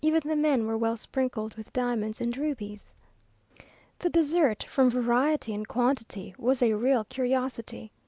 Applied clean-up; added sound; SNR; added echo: none; none; none; none.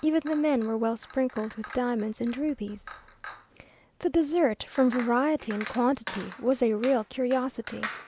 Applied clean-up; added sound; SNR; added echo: none; Chink, clink; 16 dB; none.